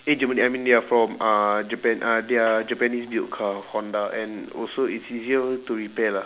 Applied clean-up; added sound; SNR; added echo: none; none; none; none.